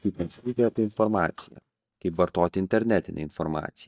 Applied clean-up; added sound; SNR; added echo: neural mask model DeepFilterNet 3.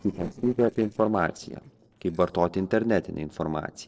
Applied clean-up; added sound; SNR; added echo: neural separator model SepFormer DNS4.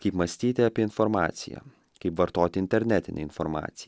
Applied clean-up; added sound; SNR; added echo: none; none; none; none.